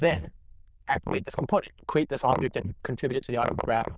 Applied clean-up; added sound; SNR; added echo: neural diffusion model UNIVERSE++.